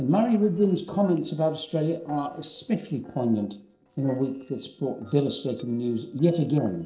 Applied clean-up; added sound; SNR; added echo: neural separator model SepFormer DNS4.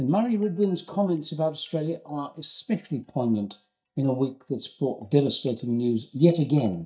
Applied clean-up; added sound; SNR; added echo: neural mask model DeepFilterNet 3.